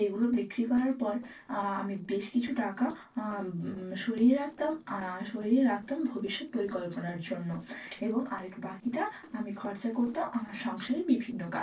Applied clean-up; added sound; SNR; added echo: neural separator model SepFormer DNS4.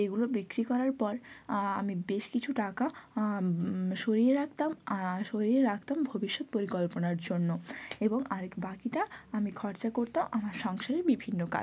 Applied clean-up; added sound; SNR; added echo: none; none; none; none.